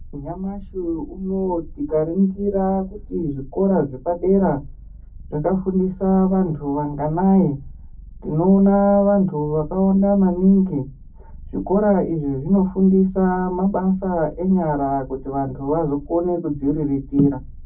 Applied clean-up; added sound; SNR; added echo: none; Purr; 17 dB; reverberation time 0.3 s.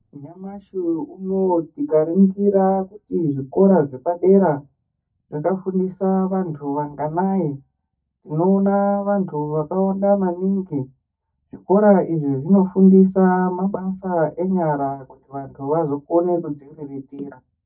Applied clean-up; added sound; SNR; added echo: neural mask model DeepFilterNet 3.